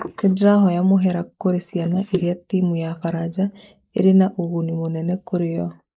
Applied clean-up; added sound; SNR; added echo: neural mask model Resemble Enhance denoiser.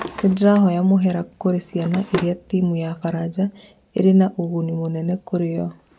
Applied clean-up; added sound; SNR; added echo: none; Drawer open or close; 16 dB; none.